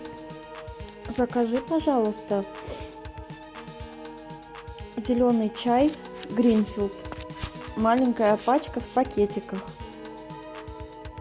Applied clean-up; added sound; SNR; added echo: none; Piano / Organ; 12 dB; none.